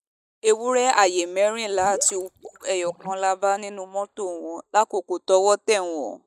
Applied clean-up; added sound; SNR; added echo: neural mask model DeepFilterNet 3.